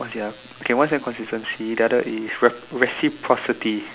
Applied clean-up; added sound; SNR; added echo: none; none; none; none.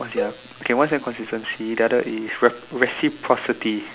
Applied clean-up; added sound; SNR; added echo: none; Cowbell; 11 dB; none.